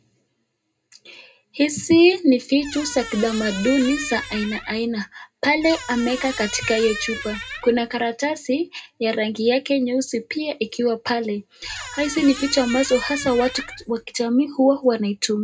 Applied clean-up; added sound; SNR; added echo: none; Squeak; 11 dB; reverberation time 0.2 s.